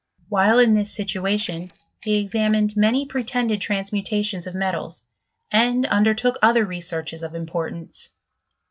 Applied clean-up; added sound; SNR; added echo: neural separator model SepFormer DNS4.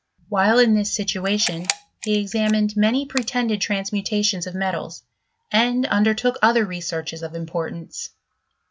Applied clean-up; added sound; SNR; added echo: none; Camera; 12 dB; none.